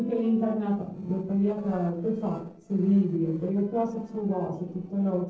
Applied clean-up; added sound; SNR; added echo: neural separator model SepFormer DNS4.